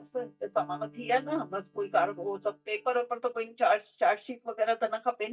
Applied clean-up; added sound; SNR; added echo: neural mask model DeepFilterNet 3.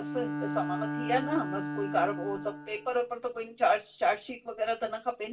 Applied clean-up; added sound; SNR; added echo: none; Bowed string instrument; 6 dB; reverberation time 0.2 s.